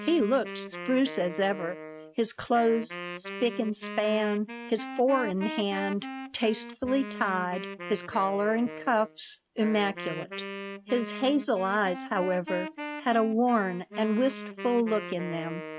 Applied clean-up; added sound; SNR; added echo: neural mask model RNNoise.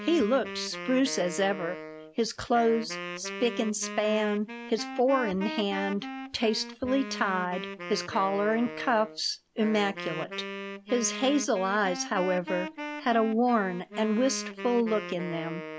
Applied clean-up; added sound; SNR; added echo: none; Wind instrument, woodwind instrument; 10 dB; none.